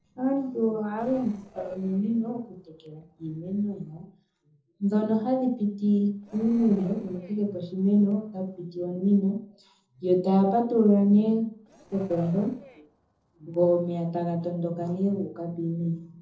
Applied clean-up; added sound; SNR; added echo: neural separator model SepFormer DNS4.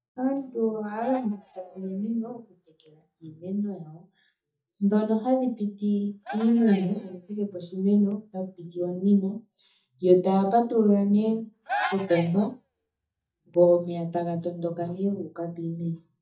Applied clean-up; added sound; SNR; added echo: neural mask model DeepFilterNet 3.